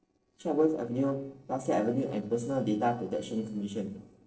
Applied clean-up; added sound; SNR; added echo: neural separator model SepFormer DNS4.